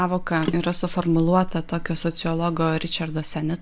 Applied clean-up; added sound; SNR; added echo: none; Water / Splash, splatter; 16 dB; none.